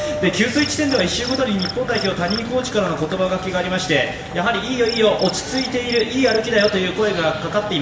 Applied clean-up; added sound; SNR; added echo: none; Cricket; 15 dB; reverberation time 0.8 s.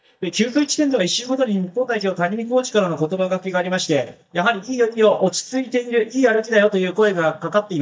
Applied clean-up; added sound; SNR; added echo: neural mask model DeepFilterNet 3.